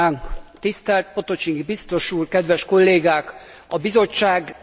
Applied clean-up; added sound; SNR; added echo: none; none; none; none.